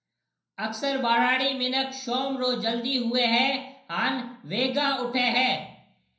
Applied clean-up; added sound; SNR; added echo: none; none; none; reverberation time 0.6 s.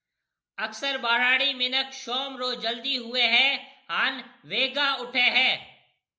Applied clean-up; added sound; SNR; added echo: none; none; none; none.